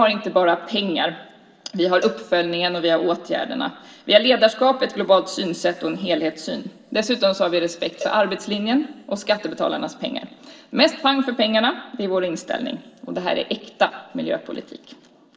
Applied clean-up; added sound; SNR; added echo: none; Cowbell; 18 dB; reverberation time 2.6 s.